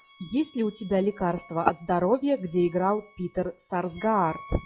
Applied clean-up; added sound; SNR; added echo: classical method log-MMSE.